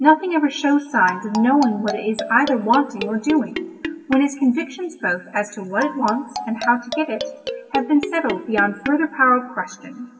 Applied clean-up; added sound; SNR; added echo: none; Marimba, xylophone; 10 dB; reverberation time 1.6 s.